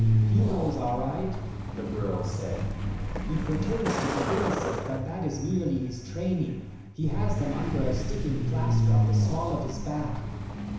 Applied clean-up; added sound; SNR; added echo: none; Truck; -3 dB; reverberation time 1.0 s.